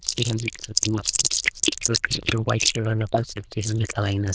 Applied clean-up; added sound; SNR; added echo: neural diffusion model UNIVERSE++.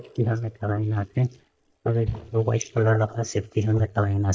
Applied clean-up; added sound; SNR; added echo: neural mask model DeepFilterNet 3.